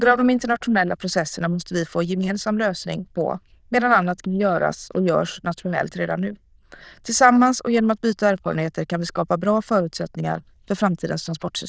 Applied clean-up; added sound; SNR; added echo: neural diffusion model UNIVERSE++.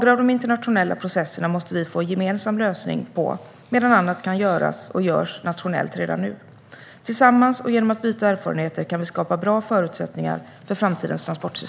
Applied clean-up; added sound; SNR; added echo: none; none; none; none.